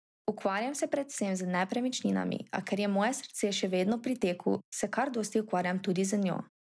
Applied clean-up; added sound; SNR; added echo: none; none; none; none.